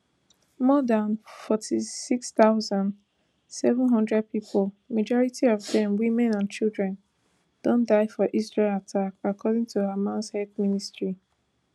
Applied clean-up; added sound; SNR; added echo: none; none; none; none.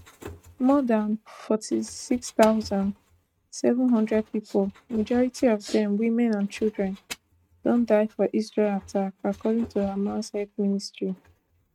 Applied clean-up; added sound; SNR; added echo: neural mask model RNNoise.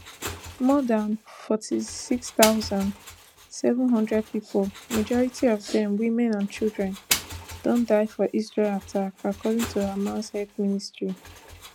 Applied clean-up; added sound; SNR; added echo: none; Engine; 12 dB; none.